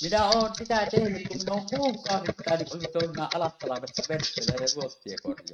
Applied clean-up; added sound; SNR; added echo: neural mask model RNNoise.